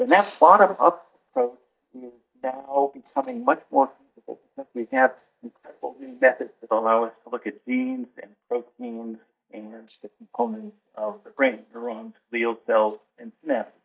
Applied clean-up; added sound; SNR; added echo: neural mask model DeepFilterNet 3.